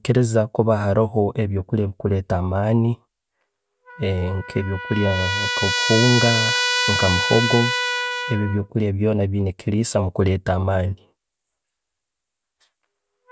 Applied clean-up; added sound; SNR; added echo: none; Trumpet; 6 dB; none.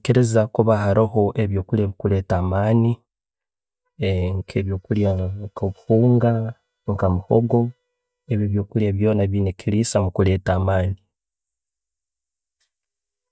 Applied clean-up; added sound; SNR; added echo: neural mask model DeepFilterNet 3.